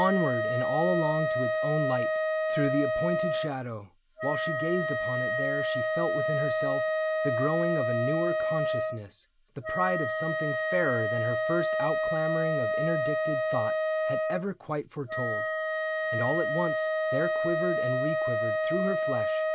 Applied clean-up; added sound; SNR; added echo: none; Wind instrument, woodwind instrument; -4 dB; none.